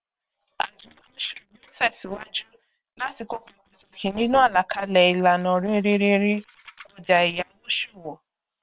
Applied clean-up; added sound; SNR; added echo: neural separator model SepFormer WHAM!.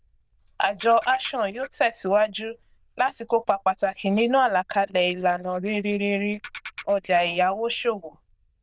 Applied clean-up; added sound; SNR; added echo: neural diffusion model UNIVERSE++.